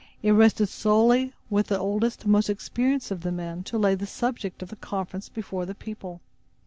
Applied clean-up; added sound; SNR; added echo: none; none; none; none.